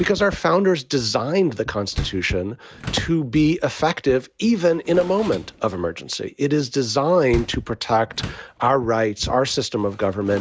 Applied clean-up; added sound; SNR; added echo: none; Door; 16 dB; none.